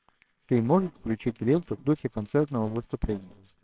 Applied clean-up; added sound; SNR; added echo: neural separator model SepFormer WHAMR!.